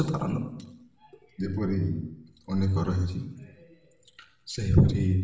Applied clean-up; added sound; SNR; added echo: none; none; none; reverberation time 0.8 s.